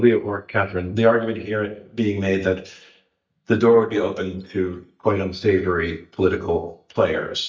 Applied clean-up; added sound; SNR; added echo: neural mask model DeepFilterNet 3.